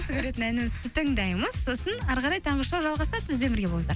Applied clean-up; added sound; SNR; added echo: none; none; none; none.